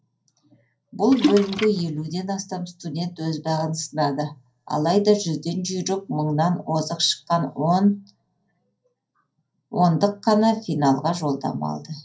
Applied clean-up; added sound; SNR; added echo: none; Splash, splatter; 4 dB; reverberation time 0.3 s.